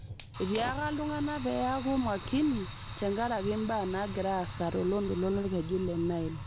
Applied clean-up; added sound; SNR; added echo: none; Fire; 9 dB; none.